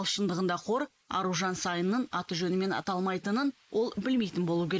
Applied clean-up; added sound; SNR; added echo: neural mask model Resemble Enhance denoiser.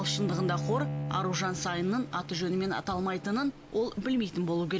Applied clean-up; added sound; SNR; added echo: none; Bowed string instrument; 7 dB; none.